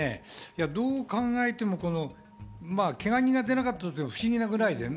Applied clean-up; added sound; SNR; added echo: none; none; none; none.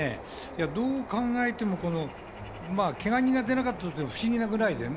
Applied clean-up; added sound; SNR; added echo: none; Bird; 14 dB; none.